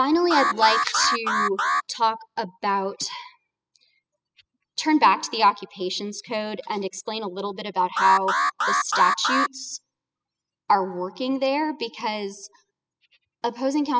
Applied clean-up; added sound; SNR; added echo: classical method spectral subtraction.